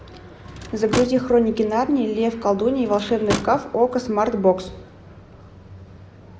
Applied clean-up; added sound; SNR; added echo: none; Drawer open or close / Wood; 10 dB; none.